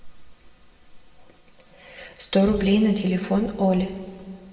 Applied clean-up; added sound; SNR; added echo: none; none; none; reverberation time 1.8 s.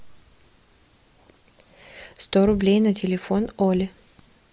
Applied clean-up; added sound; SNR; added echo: none; none; none; none.